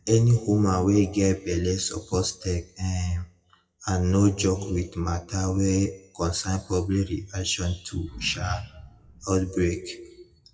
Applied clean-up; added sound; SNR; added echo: classical method WPE with log-MMSE.